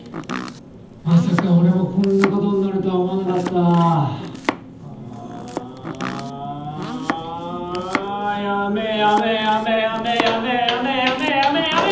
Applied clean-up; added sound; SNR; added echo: none; Domestic sounds, home sounds; 11 dB; reverberation time 0.8 s.